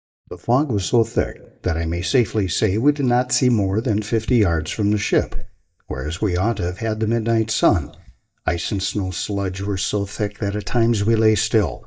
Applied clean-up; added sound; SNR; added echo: neural mask model DeepFilterNet 3.